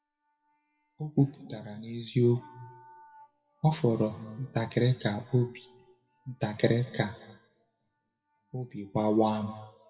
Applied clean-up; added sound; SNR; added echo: classical method WPE with log-MMSE.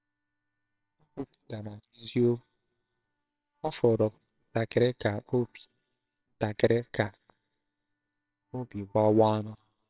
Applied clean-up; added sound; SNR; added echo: neural separator model SepFormer WHAMR!.